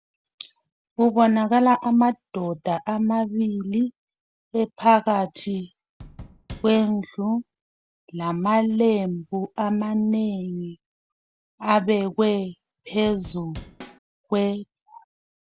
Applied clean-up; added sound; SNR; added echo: none; Drum / Drum kit; 16 dB; none.